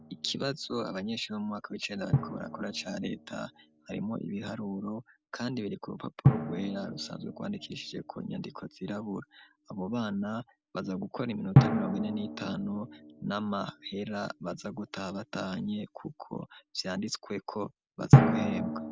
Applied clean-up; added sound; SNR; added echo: none; Drum; -4 dB; none.